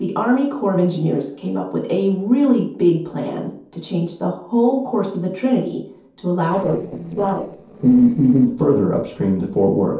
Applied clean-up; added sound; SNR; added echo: neural separator model SepFormer DNS4.